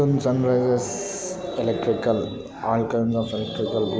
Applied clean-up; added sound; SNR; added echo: none; none; none; none.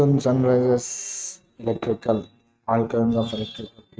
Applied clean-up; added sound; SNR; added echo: neural mask model RNNoise.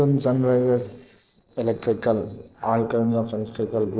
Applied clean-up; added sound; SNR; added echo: neural separator model SepFormer DNS4.